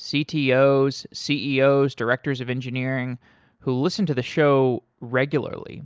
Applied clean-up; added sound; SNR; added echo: none; none; none; none.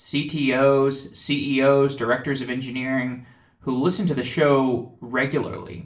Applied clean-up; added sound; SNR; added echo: none; none; none; reverberation time 0.4 s.